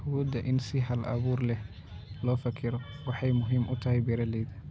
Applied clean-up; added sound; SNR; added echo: none; none; none; none.